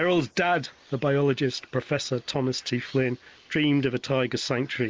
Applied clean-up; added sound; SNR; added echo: neural mask model Resemble Enhance denoiser.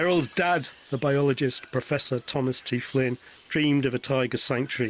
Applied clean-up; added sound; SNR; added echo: none; none; none; none.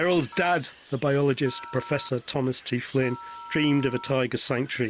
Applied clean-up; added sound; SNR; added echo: none; Telephone; 18 dB; none.